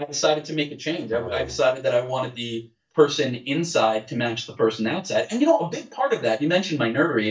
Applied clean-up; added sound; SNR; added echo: neural mask model DeepFilterNet 3.